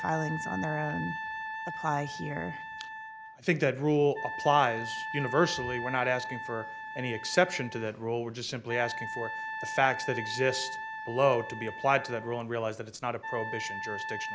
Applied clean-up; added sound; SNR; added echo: none; Wind instrument, woodwind instrument; 8 dB; none.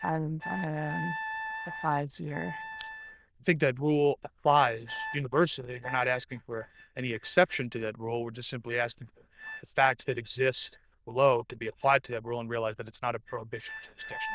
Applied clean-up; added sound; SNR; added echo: neural diffusion model UNIVERSE++.